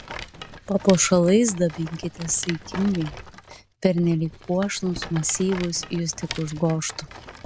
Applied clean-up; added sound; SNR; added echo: none; Rattle; 15 dB; none.